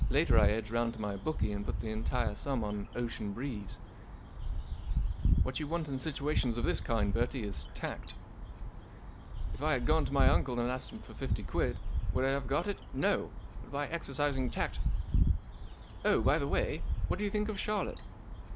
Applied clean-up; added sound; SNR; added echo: none; Bird; -2 dB; none.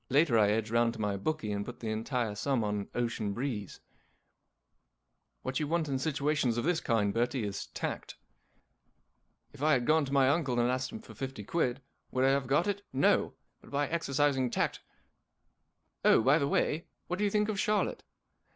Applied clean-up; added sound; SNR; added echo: none; none; none; none.